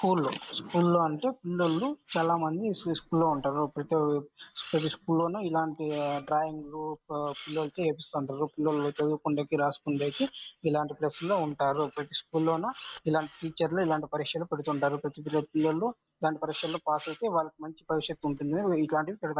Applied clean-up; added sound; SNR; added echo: neural mask model RNNoise.